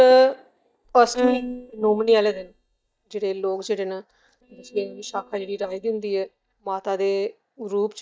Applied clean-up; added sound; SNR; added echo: neural mask model DeepFilterNet 3.